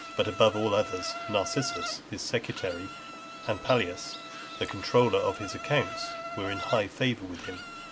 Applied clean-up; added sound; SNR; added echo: none; Insect; 10 dB; none.